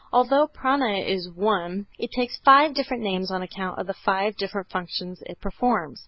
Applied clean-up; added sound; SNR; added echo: none; none; none; none.